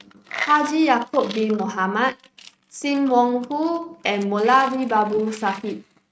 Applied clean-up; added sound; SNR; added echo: neural mask model RNNoise.